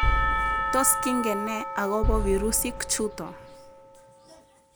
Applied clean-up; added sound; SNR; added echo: none; Boom + Church bell / Percussion; -1 dB; none.